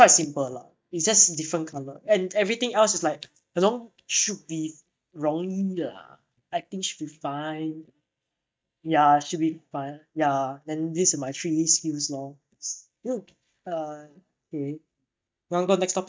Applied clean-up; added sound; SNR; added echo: neural mask model DeepFilterNet 3.